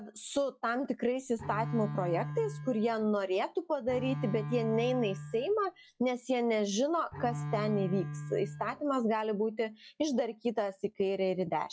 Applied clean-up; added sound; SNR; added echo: classical method log-MMSE.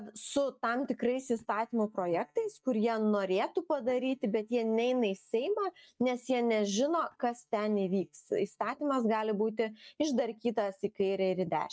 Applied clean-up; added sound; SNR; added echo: neural mask model DeepFilterNet 3.